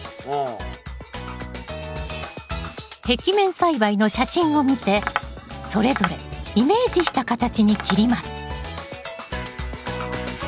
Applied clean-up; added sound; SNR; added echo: none; Tap; 9 dB; none.